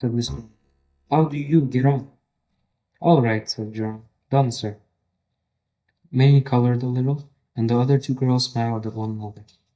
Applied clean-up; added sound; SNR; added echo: neural mask model DeepFilterNet 3.